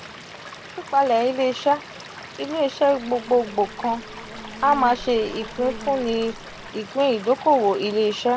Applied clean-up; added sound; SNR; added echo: none; Stream / Liquid + Buzz; 15 dB; none.